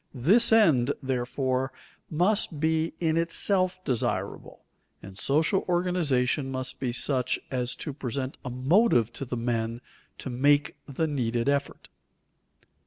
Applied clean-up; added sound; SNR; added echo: none; none; none; none.